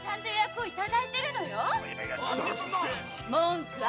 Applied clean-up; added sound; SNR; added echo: none; none; none; none.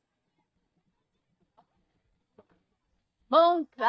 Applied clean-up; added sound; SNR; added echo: neural mask model DeepFilterNet 3.